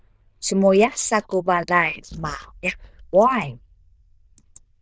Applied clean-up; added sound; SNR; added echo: neural diffusion model UNIVERSE++.